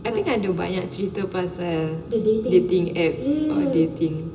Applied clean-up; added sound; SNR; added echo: none; none; none; reverberation time 0.2 s.